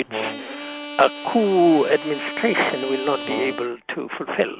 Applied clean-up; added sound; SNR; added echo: none; Bowed string instrument + Brass instrument; 11 dB; none.